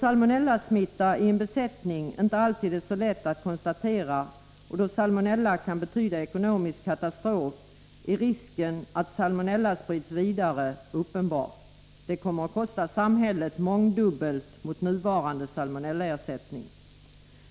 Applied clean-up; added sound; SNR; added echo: none; none; none; none.